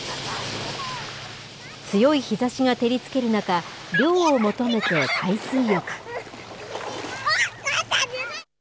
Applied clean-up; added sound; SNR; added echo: none; none; none; none.